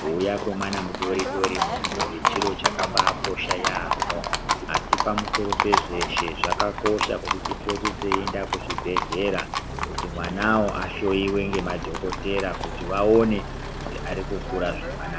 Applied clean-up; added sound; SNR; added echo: none; Livestock, farm animals, working animals; 0 dB; none.